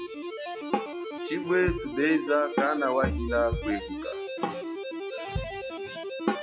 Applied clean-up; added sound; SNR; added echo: classical method log-MMSE.